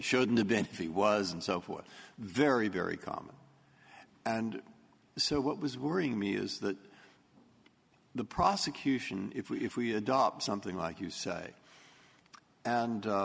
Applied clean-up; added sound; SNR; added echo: none; none; none; none.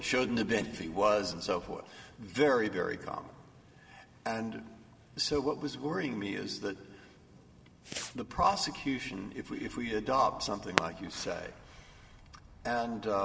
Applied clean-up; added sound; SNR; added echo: none; Fireworks; 13 dB; reverberation time 2.1 s.